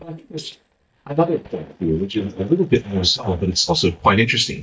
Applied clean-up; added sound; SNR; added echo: neural mask model DeepFilterNet 3.